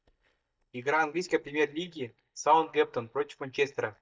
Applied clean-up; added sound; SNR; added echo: neural mask model DeepFilterNet 3.